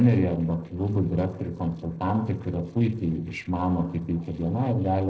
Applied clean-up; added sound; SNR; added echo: neural separator model SepFormer DNS4.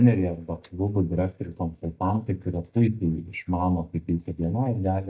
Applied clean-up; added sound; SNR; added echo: neural mask model DeepFilterNet 3.